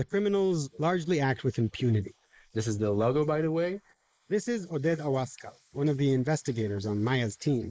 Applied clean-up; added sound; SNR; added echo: neural mask model Resemble Enhance denoiser.